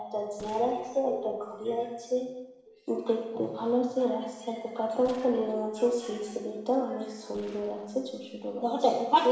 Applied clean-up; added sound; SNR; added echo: neural separator model SepFormer DNS4.